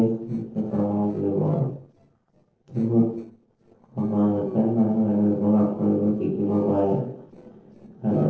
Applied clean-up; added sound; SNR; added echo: neural separator model SepFormer DNS4.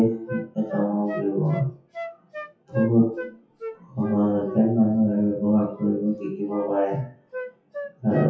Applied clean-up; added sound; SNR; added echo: classical method WPE with log-MMSE.